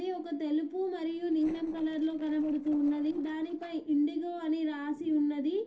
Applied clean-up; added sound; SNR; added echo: neural separator model SepFormer DNS4.